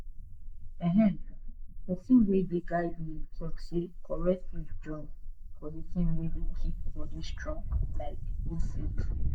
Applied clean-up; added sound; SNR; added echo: neural mask model Resemble Enhance denoiser.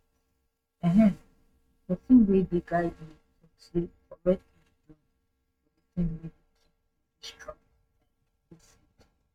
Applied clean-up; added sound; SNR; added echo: neural mask model RNNoise.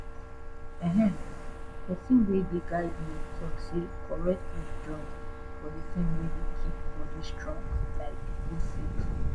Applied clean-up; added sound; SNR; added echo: none; Ocean; -1 dB; none.